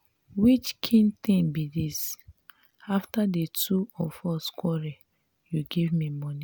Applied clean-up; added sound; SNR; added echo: none; none; none; none.